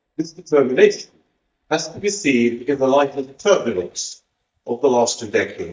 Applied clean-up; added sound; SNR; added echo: neural mask model DeepFilterNet 3.